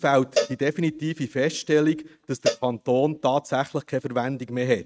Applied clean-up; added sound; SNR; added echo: neural mask model RNNoise.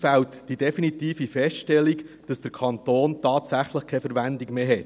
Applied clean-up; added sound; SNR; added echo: none; none; none; none.